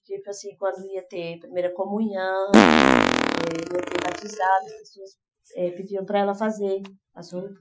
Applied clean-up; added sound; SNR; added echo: classical method Wiener filter.